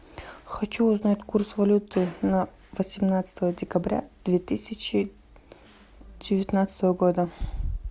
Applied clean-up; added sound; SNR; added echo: none; none; none; none.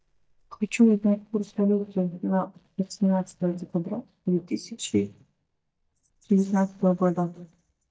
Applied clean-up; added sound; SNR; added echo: neural mask model DeepFilterNet 3.